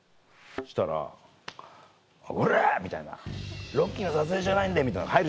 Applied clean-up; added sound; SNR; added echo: none; Thump, thud; 14 dB; none.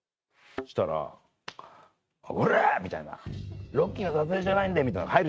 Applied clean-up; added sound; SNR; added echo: neural mask model RNNoise.